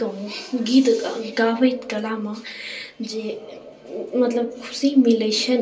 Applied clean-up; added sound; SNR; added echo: none; none; none; reverberation time 0.3 s.